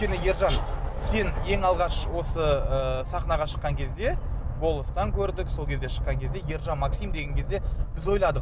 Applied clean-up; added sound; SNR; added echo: none; none; none; none.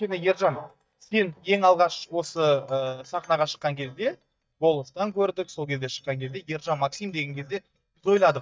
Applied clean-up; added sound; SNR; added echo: neural mask model DeepFilterNet 3.